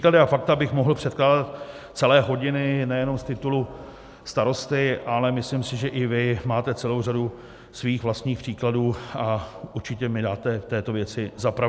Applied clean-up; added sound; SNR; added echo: none; none; none; none.